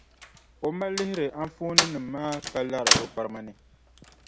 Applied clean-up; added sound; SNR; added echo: none; Slam; -2 dB; none.